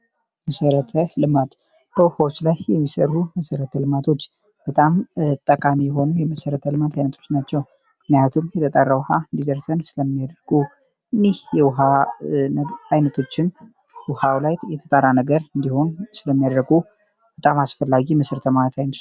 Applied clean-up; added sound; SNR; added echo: none; none; none; none.